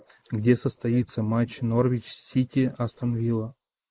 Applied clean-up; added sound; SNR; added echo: neural mask model Resemble Enhance denoiser.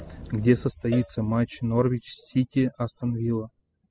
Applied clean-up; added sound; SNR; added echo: classical method spectral subtraction.